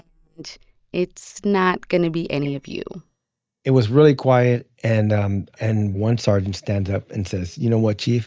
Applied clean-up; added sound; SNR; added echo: neural mask model DeepFilterNet 3.